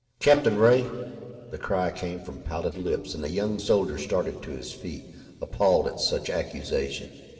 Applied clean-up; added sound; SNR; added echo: neural separator model SepFormer DNS4.